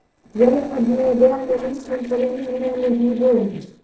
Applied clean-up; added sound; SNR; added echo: neural separator model SepFormer DNS4.